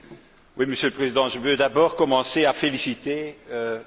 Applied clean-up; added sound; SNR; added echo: none; none; none; none.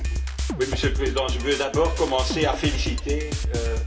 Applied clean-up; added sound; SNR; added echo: none; Drum kit; 0 dB; reverberation time 2.7 s.